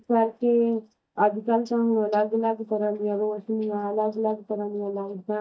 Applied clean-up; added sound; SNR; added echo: neural mask model DeepFilterNet 3.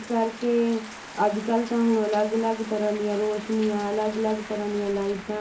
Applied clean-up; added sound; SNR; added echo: none; Rain; 15 dB; reverberation time 0.4 s.